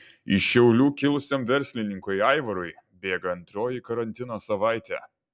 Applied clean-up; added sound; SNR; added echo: none; none; none; none.